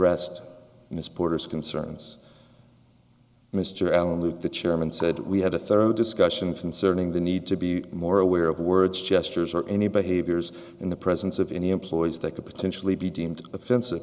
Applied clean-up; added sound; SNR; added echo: none; none; none; none.